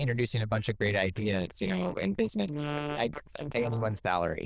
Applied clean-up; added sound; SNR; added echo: neural diffusion model UNIVERSE++.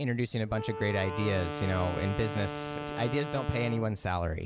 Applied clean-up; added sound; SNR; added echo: none; Wind instrument, woodwind instrument; 7 dB; none.